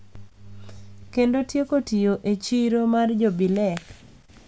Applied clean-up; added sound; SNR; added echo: none; none; none; none.